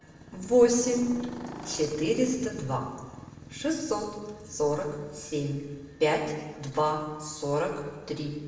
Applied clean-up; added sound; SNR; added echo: none; Motorcycle; 18 dB; reverberation time 1.1 s.